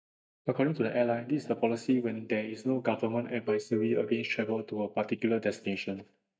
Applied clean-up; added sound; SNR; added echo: neural mask model DeepFilterNet 3.